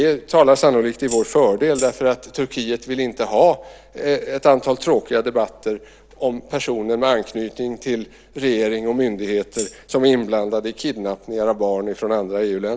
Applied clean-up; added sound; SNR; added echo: none; Tambourine; 14 dB; none.